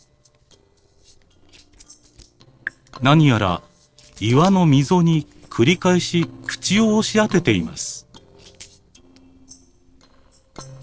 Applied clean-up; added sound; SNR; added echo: neural separator model SepFormer DNS4.